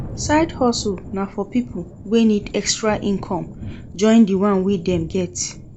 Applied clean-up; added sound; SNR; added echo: none; Thunder; 14 dB; none.